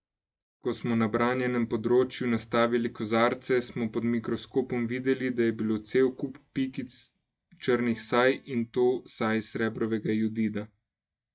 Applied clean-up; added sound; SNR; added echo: neural mask model DeepFilterNet 3.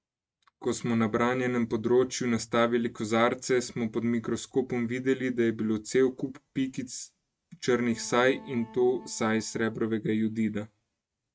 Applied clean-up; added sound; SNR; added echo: neural mask model RNNoise.